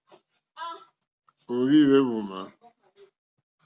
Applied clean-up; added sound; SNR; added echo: none; none; none; none.